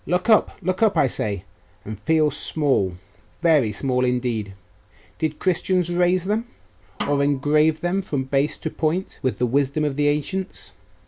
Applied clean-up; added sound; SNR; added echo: none; Snare drum; 13 dB; none.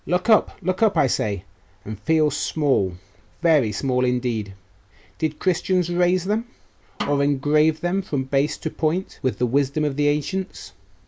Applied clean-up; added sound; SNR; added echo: neural mask model Resemble Enhance denoiser.